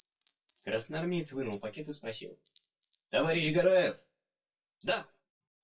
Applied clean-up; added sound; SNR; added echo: classical method WPE with log-MMSE.